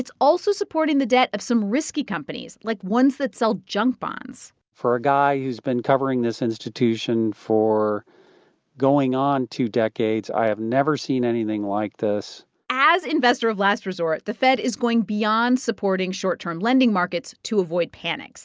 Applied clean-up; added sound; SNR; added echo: none; none; none; none.